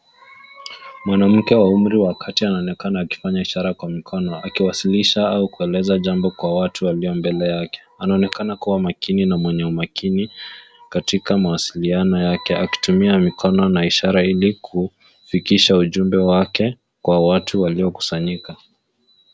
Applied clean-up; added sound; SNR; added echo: none; none; none; none.